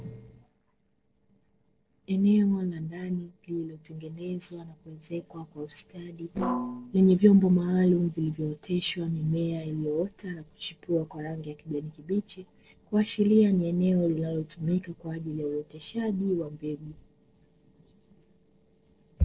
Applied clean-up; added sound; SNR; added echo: neural separator model SepFormer DNS4.